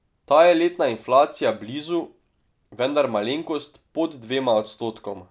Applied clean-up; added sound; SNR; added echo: none; none; none; none.